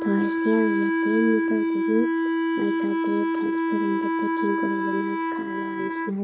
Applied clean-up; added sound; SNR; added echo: neural mask model RNNoise.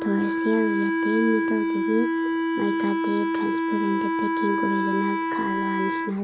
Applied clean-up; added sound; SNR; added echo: none; Wind instrument, woodwind instrument; -3 dB; none.